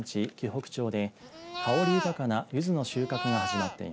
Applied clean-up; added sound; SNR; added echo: none; Livestock, farm animals, working animals; 4 dB; none.